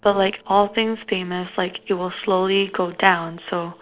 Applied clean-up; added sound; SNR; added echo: neural separator model SepFormer DNS4.